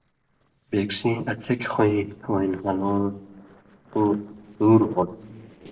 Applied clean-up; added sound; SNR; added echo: neural separator model SepFormer DNS4.